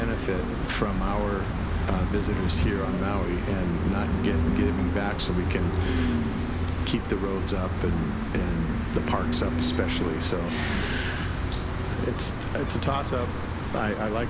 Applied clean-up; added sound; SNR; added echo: none; Gull, seagull; -2 dB; none.